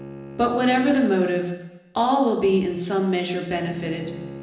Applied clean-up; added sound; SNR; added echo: none; Bowed string instrument; 18 dB; reverberation time 1.0 s.